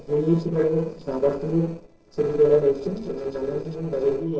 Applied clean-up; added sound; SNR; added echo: neural separator model SepFormer DNS4.